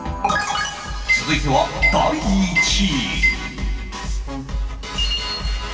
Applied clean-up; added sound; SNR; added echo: none; none; none; reverberation time 2.6 s.